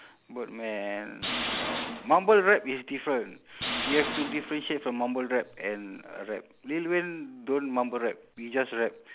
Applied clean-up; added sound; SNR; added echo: none; Tools; 5 dB; none.